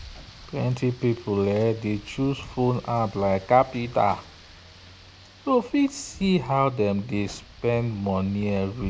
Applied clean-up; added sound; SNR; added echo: none; Rain; 19 dB; none.